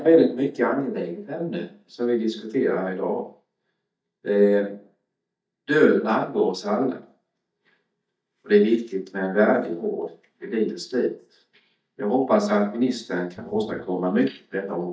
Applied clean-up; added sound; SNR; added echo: neural mask model DeepFilterNet 3.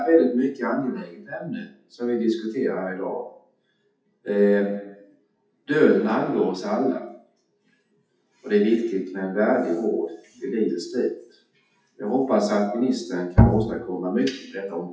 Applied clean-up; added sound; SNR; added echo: classical method WPE with log-MMSE.